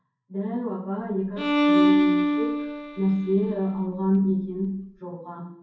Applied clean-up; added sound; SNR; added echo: none; Bowed string instrument; -2 dB; reverberation time 0.9 s.